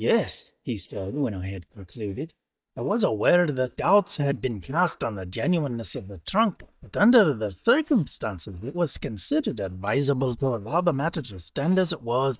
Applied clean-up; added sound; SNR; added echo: neural mask model DeepFilterNet 3.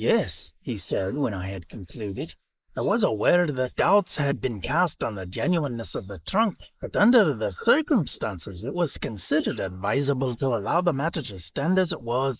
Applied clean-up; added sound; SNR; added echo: neural mask model Resemble Enhance denoiser.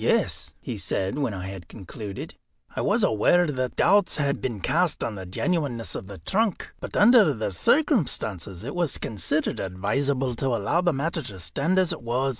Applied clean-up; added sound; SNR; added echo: none; none; none; none.